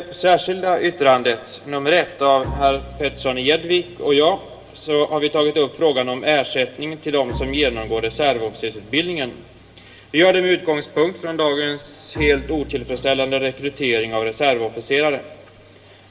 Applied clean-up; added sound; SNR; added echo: none; Bowed string instrument; 19 dB; reverberation time 2.6 s.